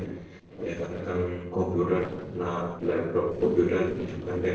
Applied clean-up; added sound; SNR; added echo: neural separator model SepFormer DNS4.